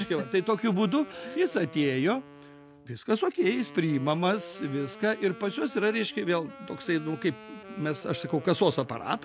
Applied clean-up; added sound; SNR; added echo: none; Wind instrument, woodwind instrument; 17 dB; none.